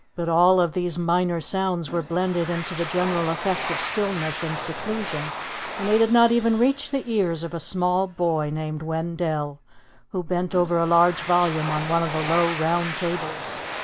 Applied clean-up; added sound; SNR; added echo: none; Domestic sounds, home sounds; 10 dB; none.